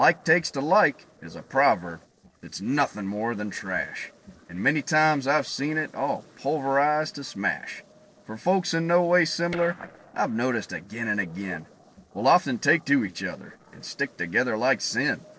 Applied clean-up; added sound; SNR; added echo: neural separator model SepFormer DNS4.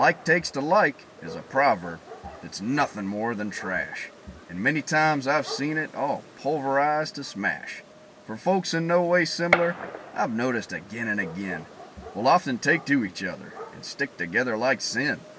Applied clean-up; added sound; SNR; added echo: none; Gunshot, gunfire; 12 dB; none.